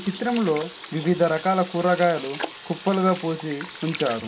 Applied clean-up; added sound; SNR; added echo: none; Sink (filling or washing) / Water tap, faucet; 14 dB; reverberation time 0.3 s.